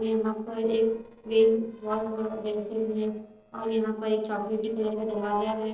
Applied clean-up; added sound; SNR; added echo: neural separator model SepFormer DNS4.